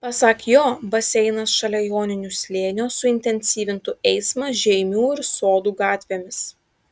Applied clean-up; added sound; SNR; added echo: none; none; none; none.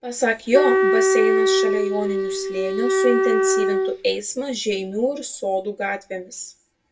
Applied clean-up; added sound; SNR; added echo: none; Wind instrument, woodwind instrument; -5 dB; reverberation time 0.2 s.